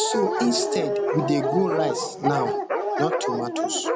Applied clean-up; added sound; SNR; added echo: none; Dog; -1 dB; none.